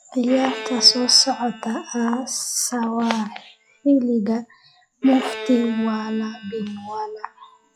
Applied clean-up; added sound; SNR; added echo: classical method log-MMSE.